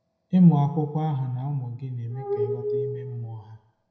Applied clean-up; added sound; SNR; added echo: none; Glass; 6 dB; reverberation time 0.8 s.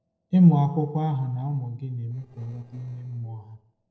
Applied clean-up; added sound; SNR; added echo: neural separator model SepFormer DNS4.